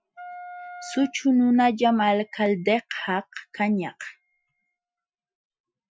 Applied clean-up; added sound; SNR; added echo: classical method Wiener filter.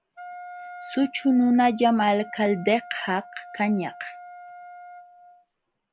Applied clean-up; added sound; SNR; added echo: none; Wind instrument, woodwind instrument; 17 dB; none.